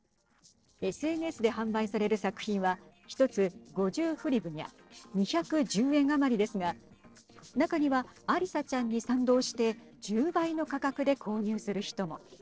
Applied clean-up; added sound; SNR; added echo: neural separator model SepFormer DNS4.